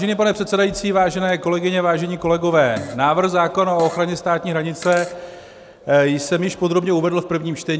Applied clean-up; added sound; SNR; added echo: none; Fart; 20 dB; none.